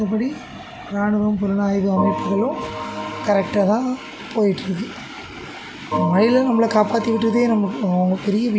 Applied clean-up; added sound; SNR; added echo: none; Organ; 10 dB; none.